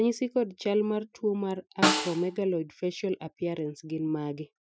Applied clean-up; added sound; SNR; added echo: classical method Wiener filter.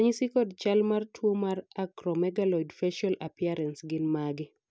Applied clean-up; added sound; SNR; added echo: none; none; none; none.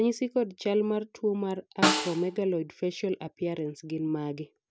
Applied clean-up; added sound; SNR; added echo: none; Snare drum; 2 dB; none.